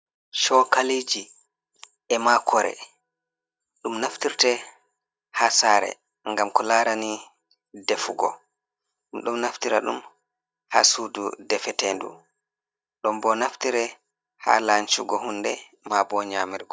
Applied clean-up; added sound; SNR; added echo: neural mask model DeepFilterNet 3.